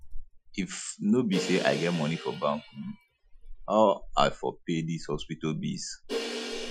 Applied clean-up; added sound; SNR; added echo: classical method Wiener filter.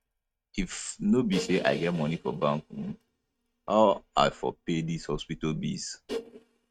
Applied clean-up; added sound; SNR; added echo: neural mask model RNNoise.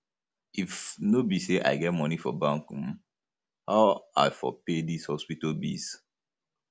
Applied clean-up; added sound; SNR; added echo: none; none; none; none.